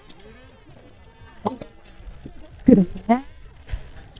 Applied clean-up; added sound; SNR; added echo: neural mask model DeepFilterNet 3.